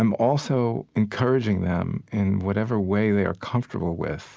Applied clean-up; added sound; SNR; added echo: none; none; none; none.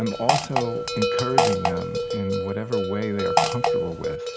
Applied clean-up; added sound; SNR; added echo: none; Fart + Bell; -5 dB; none.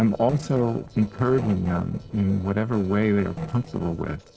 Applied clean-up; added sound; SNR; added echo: neural separator model SepFormer DNS4.